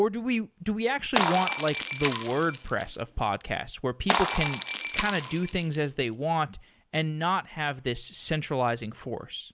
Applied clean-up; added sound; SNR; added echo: none; Shatter; -2 dB; none.